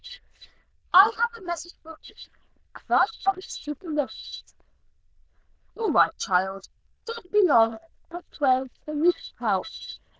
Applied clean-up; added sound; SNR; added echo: neural diffusion model UNIVERSE++.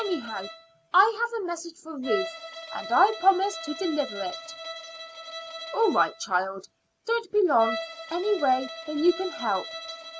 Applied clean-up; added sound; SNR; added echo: none; Bowed string instrument; 11 dB; none.